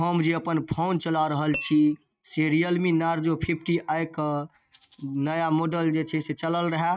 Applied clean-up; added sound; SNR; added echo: neural mask model RNNoise.